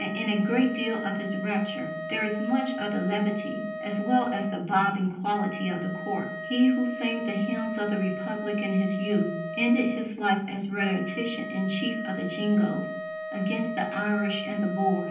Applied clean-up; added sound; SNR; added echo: none; Wind instrument, woodwind instrument; 9 dB; reverberation time 0.6 s.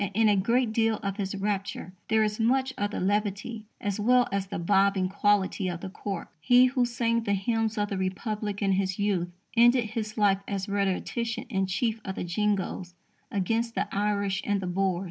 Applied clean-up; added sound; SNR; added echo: none; none; none; none.